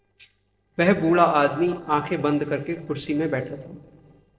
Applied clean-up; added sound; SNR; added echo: neural separator model SepFormer DNS4.